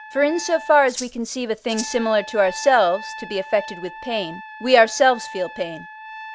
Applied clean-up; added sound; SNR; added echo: none; Trumpet + Rattle (instrument); 15 dB; none.